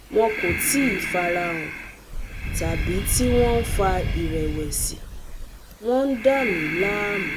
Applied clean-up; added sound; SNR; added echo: none; Breathing; 3 dB; none.